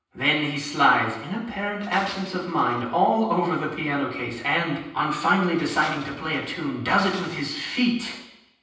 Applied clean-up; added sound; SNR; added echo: none; Tools; 18 dB; reverberation time 0.9 s.